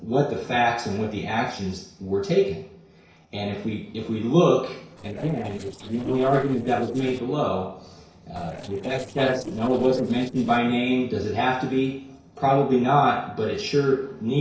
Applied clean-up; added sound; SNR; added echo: neural separator model SepFormer DNS4.